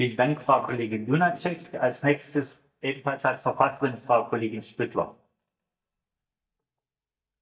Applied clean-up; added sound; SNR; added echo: neural mask model DeepFilterNet 3.